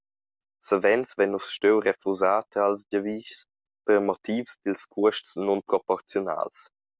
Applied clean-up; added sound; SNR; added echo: none; none; none; none.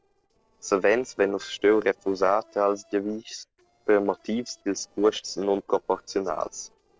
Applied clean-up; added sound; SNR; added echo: neural separator model SepFormer DNS4.